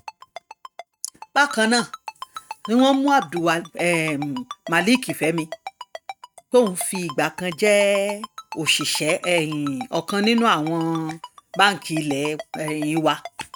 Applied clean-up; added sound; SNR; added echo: neural mask model RNNoise.